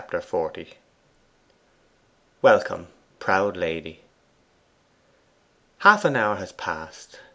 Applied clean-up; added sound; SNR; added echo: none; none; none; none.